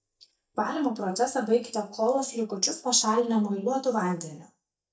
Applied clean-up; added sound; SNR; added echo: neural mask model DeepFilterNet 3.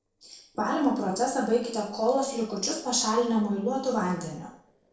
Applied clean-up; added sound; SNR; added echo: neural separator model SepFormer DNS4.